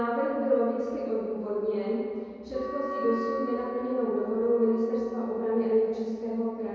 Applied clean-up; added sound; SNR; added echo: none; Wind instrument, woodwind instrument; 12 dB; reverberation time 2.2 s.